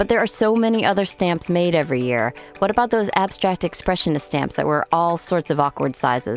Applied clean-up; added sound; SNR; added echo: none; none; none; none.